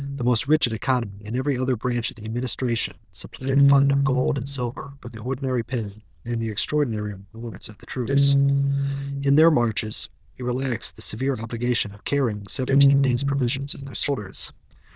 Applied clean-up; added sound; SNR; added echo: neural diffusion model UNIVERSE++.